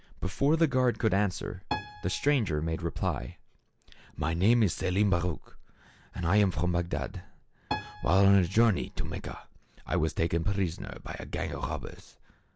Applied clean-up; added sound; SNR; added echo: none; Piano; 15 dB; none.